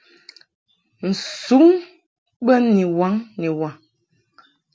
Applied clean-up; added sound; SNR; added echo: none; none; none; none.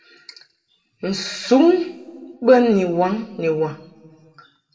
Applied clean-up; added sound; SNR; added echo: none; none; none; reverberation time 1.1 s.